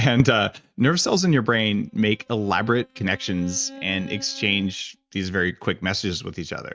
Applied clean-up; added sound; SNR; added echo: neural mask model RNNoise.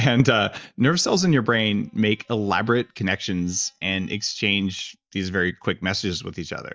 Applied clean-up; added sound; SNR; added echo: neural mask model DeepFilterNet 3.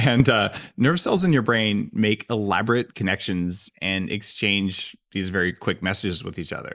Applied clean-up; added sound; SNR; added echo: neural mask model Resemble Enhance denoiser.